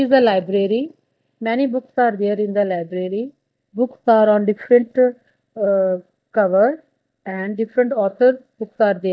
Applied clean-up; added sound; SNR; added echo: neural mask model DeepFilterNet 3.